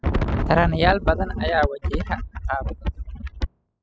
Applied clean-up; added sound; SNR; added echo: classical method spectral subtraction.